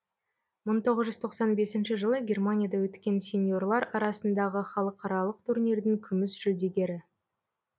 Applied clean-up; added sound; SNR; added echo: none; none; none; none.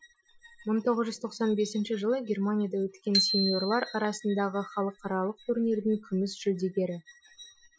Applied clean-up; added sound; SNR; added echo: classical method Wiener filter.